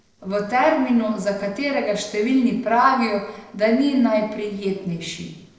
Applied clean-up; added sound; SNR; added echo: neural separator model SepFormer DNS4.